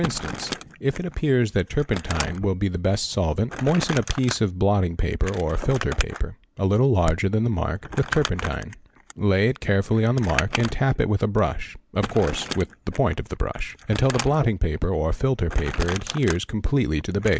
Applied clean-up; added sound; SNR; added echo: none; Crumpling, crinkling; 12 dB; none.